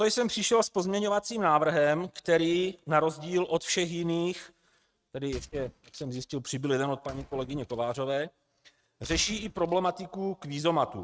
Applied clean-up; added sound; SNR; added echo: neural mask model RNNoise.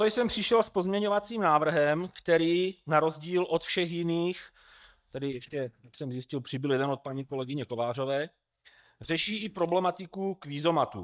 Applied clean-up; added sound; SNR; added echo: neural mask model DeepFilterNet 3.